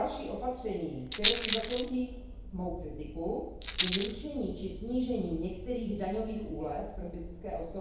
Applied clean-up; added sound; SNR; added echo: none; Rattle; -2 dB; reverberation time 1.9 s.